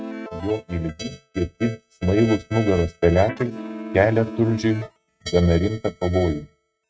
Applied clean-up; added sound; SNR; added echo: neural mask model RNNoise.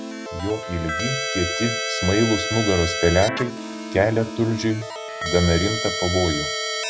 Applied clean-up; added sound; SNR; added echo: none; Keyboard (musical); 4 dB; none.